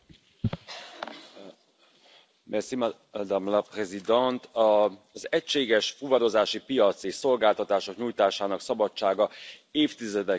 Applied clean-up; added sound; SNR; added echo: none; none; none; none.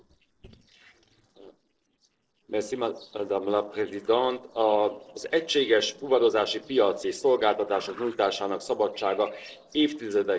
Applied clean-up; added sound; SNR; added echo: neural separator model SepFormer DNS4.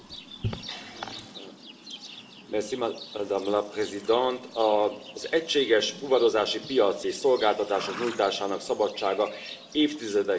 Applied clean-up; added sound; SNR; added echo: none; Livestock, farm animals, working animals; 16 dB; reverberation time 2.6 s.